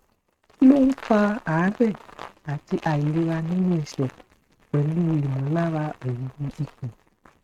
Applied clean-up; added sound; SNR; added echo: neural mask model RNNoise.